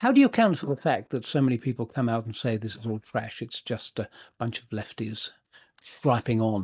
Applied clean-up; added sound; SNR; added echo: neural mask model DeepFilterNet 3.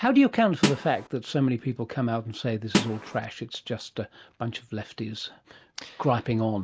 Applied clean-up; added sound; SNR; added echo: none; Snare drum; -1 dB; none.